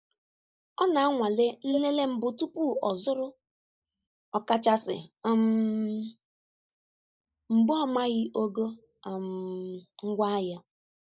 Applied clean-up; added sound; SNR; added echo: neural mask model Resemble Enhance denoiser.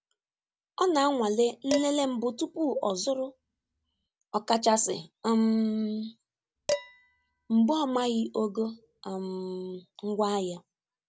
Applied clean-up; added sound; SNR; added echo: none; Dishes, pots, and pans; 10 dB; none.